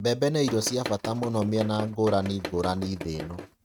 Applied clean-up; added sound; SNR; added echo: neural mask model RNNoise.